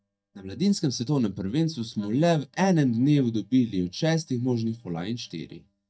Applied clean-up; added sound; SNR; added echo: neural mask model DeepFilterNet 3.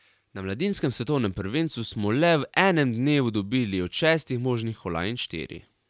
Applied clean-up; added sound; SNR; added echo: none; none; none; none.